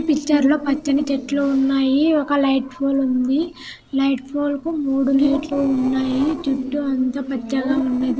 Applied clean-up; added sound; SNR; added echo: neural separator model SepFormer DNS4.